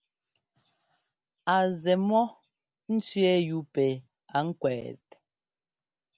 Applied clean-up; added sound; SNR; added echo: none; none; none; none.